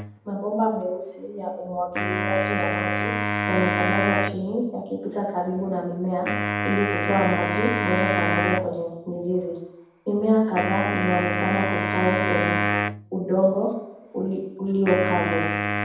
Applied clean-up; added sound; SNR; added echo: none; Wind instrument, woodwind instrument; 1 dB; reverberation time 0.8 s.